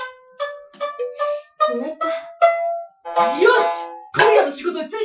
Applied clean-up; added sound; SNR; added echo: classical method Wiener filter.